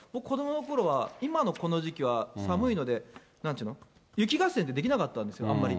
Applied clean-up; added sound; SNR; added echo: none; none; none; none.